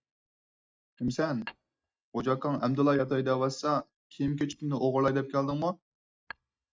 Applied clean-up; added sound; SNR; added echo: neural mask model DeepFilterNet 3.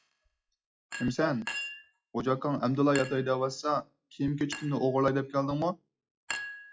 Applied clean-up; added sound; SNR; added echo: classical method log-MMSE.